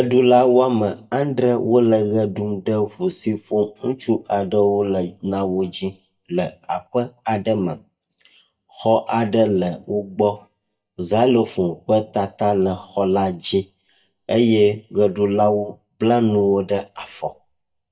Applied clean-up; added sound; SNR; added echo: neural mask model DeepFilterNet 3.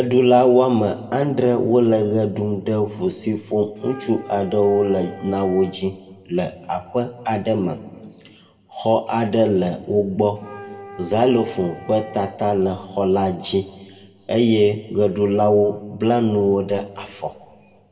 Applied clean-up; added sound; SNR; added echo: none; Wind instrument, woodwind instrument; 20 dB; reverberation time 1.2 s.